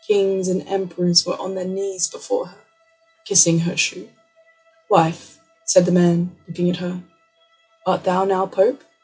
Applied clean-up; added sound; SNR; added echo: classical method log-MMSE.